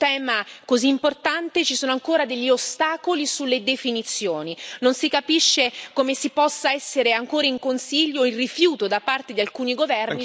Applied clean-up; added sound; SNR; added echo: none; none; none; none.